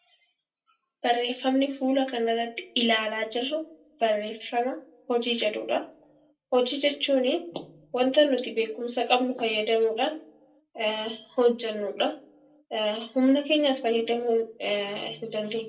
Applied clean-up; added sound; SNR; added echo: none; none; none; reverberation time 0.2 s.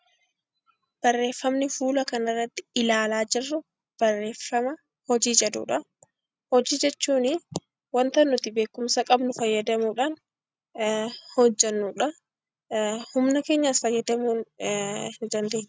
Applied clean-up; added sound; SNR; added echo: none; none; none; none.